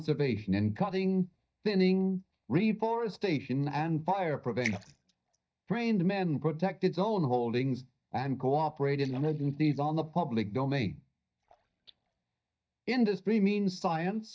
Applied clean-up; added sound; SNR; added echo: neural mask model DeepFilterNet 3.